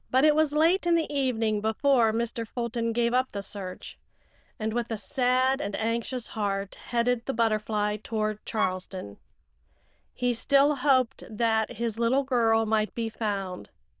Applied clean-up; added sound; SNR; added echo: neural diffusion model UNIVERSE++.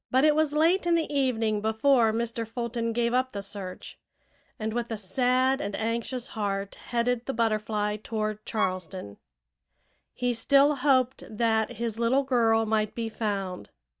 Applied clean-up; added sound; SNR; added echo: neural mask model DeepFilterNet 3.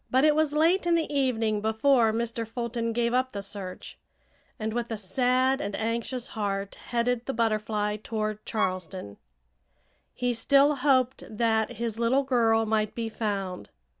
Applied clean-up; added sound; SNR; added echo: none; Bowed string instrument; 11 dB; none.